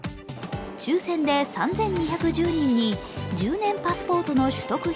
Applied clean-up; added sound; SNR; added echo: none; none; none; none.